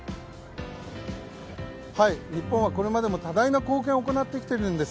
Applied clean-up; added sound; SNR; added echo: none; none; none; none.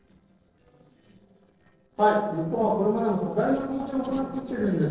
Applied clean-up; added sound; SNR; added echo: neural separator model SepFormer DNS4.